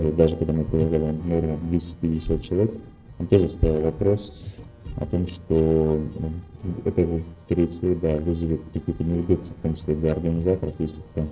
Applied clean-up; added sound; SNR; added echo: neural separator model SepFormer DNS4.